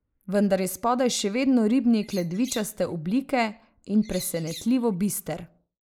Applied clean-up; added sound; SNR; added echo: neural mask model Resemble Enhance denoiser.